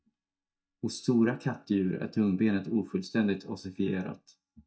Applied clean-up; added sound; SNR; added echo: neural mask model DeepFilterNet 3.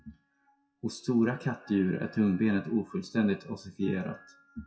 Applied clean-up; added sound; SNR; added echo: classical method WPE with log-MMSE.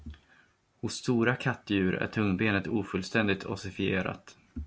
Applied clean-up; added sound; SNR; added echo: none; none; none; none.